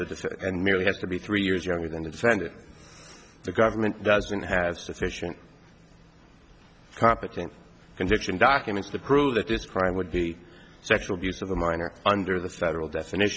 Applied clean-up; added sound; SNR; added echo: none; none; none; none.